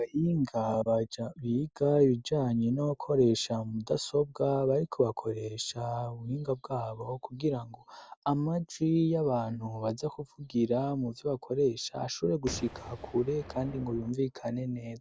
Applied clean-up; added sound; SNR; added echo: none; Boom; 14 dB; none.